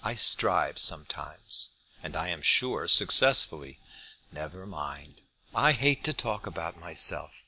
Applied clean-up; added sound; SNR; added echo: none; none; none; none.